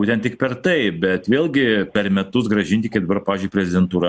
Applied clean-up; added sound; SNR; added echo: none; none; none; none.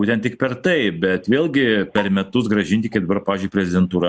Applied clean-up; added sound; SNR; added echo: neural mask model DeepFilterNet 3.